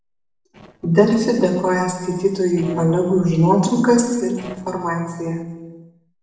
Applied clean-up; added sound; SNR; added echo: neural separator model SepFormer DNS4.